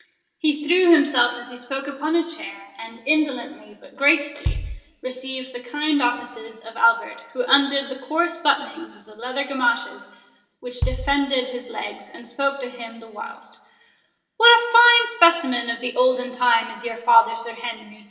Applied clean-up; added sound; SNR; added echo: none; Bass drum; 9 dB; reverberation time 1.2 s.